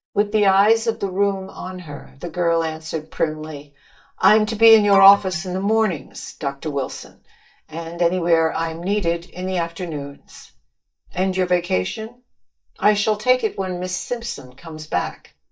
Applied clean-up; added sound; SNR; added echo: neural mask model DeepFilterNet 3.